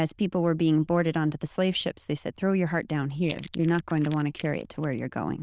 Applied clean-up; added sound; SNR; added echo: neural diffusion model UNIVERSE++.